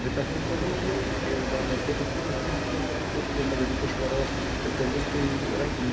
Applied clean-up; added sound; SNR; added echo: none; Train; -3 dB; reverberation time 0.3 s.